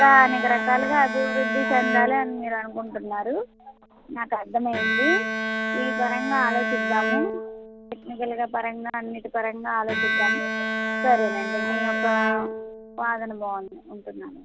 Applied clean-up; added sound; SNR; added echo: none; Bowed string instrument; 2 dB; none.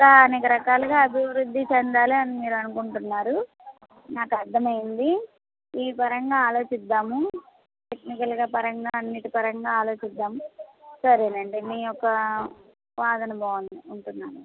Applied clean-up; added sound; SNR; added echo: none; none; none; none.